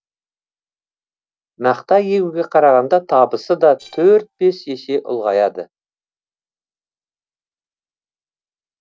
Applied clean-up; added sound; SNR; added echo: neural separator model SepFormer DNS4.